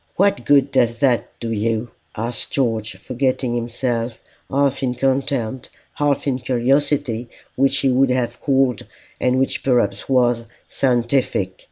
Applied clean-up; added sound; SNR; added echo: none; none; none; none.